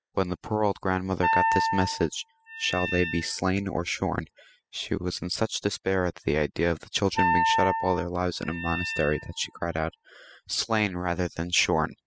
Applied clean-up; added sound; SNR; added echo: classical method spectral subtraction.